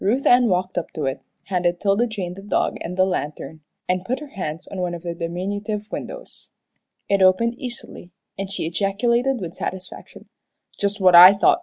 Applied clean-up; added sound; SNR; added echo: none; none; none; none.